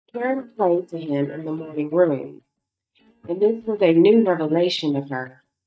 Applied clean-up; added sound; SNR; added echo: neural mask model DeepFilterNet 3.